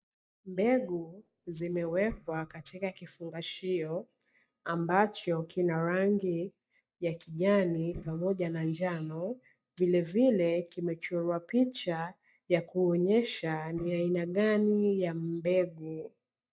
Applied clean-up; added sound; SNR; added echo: neural mask model DeepFilterNet 3.